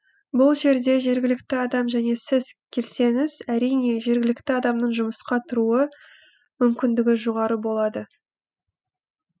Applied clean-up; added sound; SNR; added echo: none; none; none; none.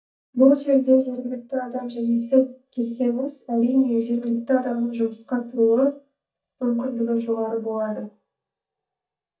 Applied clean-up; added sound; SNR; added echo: neural mask model DeepFilterNet 3.